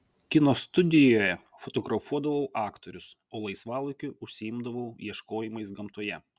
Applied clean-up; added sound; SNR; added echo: none; none; none; none.